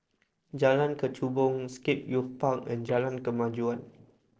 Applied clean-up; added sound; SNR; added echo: neural separator model SepFormer DNS4.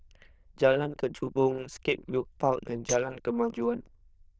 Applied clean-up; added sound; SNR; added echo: neural diffusion model UNIVERSE++.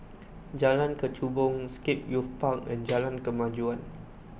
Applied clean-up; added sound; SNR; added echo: none; Tambourine; 11 dB; none.